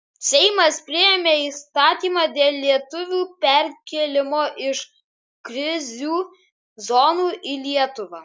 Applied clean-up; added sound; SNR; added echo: none; none; none; none.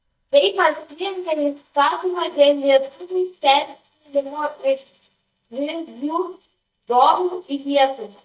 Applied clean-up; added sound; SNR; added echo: neural mask model DeepFilterNet 3.